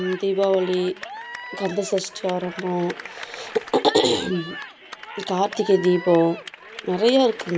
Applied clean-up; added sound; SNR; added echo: none; Cheering / Clapping; 14 dB; none.